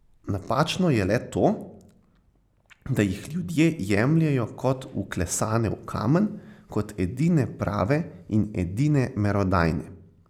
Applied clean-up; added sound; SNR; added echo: none; none; none; none.